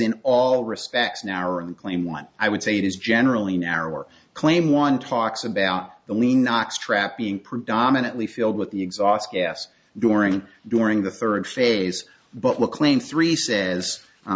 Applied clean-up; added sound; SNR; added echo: none; none; none; none.